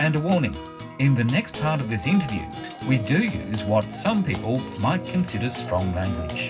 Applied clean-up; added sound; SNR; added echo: none; Acoustic guitar; 10 dB; reverberation time 0.4 s.